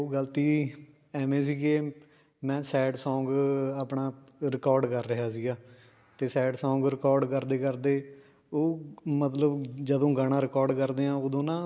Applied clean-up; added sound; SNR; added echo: none; none; none; none.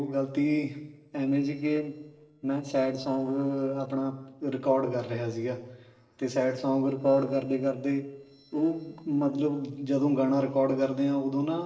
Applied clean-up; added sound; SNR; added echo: neural separator model SepFormer DNS4.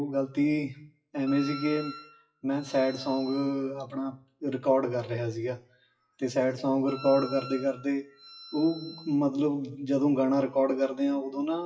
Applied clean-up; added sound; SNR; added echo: classical method WPE with log-MMSE.